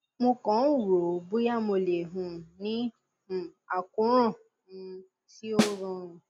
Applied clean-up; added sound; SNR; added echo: none; Snare drum; -2 dB; none.